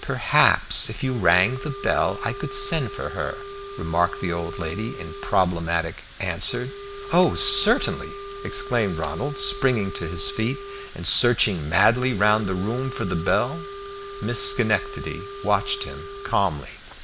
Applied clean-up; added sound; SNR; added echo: none; Wind instrument, woodwind instrument; 13 dB; none.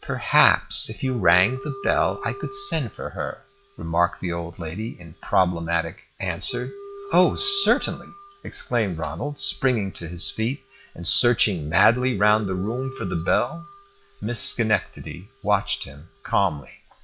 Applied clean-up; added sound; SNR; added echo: classical method log-MMSE.